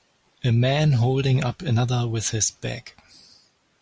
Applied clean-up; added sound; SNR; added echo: none; none; none; none.